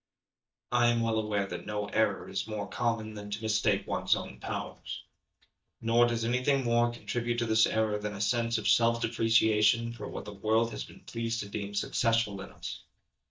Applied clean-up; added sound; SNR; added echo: neural mask model DeepFilterNet 3.